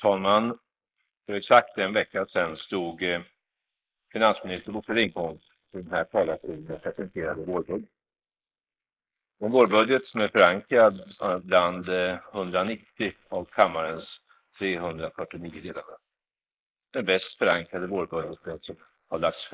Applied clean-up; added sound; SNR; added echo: neural mask model Resemble Enhance denoiser.